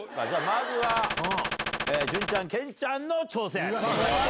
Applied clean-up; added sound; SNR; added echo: none; Gunshot, gunfire; 2 dB; none.